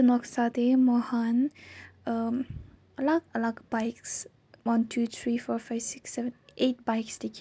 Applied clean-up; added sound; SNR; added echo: none; none; none; none.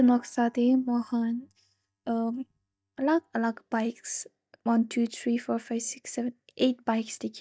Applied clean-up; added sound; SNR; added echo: neural mask model DeepFilterNet 3.